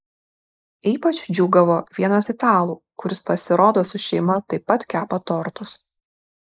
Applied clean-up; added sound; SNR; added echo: neural mask model Resemble Enhance denoiser.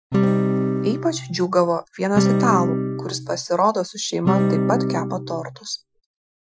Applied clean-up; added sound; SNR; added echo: classical method Wiener filter.